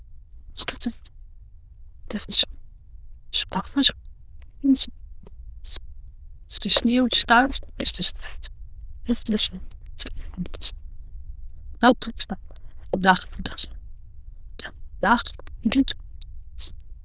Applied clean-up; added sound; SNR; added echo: neural diffusion model UNIVERSE++.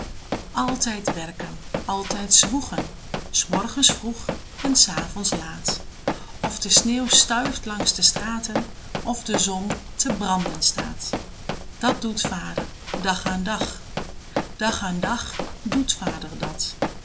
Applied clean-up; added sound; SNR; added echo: none; Run; 6 dB; none.